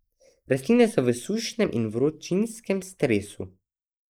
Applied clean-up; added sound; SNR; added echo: neural mask model Resemble Enhance denoiser.